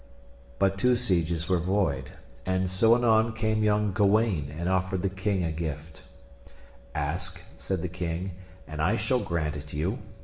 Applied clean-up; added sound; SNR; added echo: none; none; none; reverberation time 0.8 s.